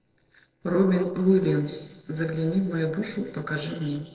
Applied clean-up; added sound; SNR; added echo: neural separator model SepFormer DNS4.